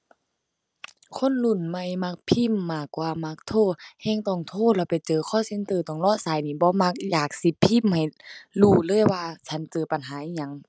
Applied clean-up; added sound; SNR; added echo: none; none; none; none.